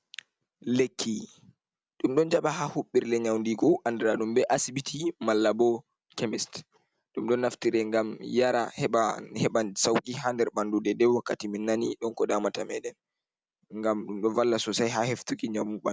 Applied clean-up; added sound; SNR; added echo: none; none; none; none.